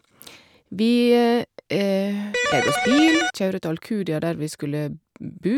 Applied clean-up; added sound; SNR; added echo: none; Electric guitar; 0 dB; none.